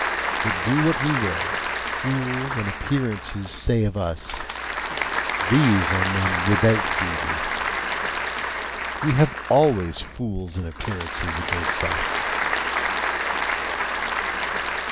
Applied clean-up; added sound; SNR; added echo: none; Applause / Crowd; 1 dB; none.